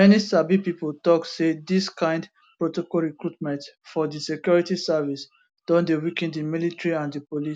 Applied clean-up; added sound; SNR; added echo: none; none; none; none.